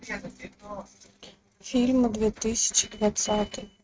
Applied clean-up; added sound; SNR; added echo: neural mask model RNNoise.